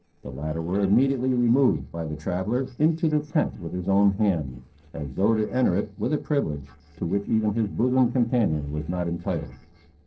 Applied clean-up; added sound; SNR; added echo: neural separator model SepFormer DNS4.